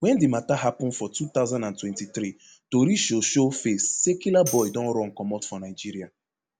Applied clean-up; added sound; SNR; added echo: none; Tambourine; 14 dB; none.